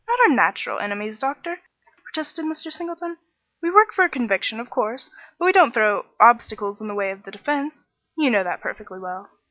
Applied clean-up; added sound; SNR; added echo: none; none; none; none.